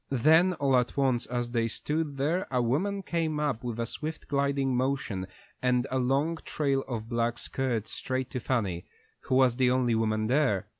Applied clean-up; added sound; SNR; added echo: none; none; none; none.